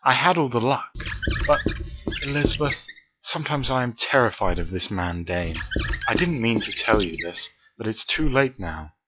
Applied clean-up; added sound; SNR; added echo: classical method log-MMSE.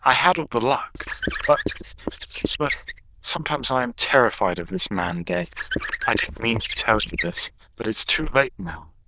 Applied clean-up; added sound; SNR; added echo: neural diffusion model UNIVERSE++.